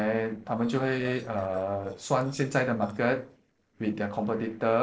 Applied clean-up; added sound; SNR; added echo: neural separator model SepFormer DNS4.